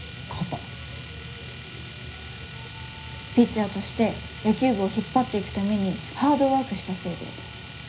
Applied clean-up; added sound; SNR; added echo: none; Domestic sounds, home sounds; 11 dB; reverberation time 0.4 s.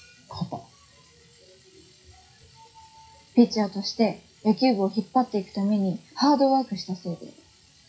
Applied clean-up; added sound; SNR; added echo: classical method WPE with log-MMSE.